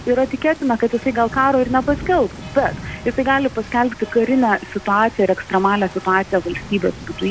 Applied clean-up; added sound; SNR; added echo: none; Rain; 15 dB; none.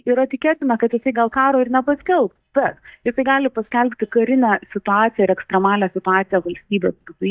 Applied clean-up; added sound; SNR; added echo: neural mask model DeepFilterNet 3.